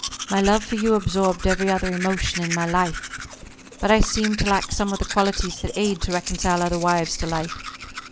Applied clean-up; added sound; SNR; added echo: none; Domestic sounds, home sounds; 11 dB; none.